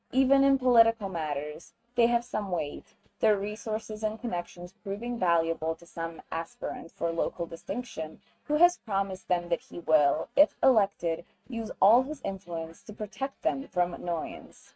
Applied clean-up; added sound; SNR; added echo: neural mask model RNNoise.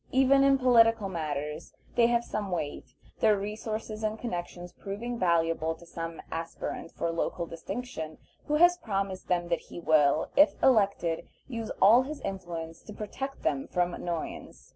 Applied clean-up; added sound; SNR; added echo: none; none; none; none.